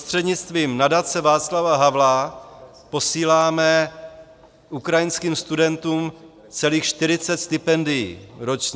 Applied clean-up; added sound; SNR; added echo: none; none; none; none.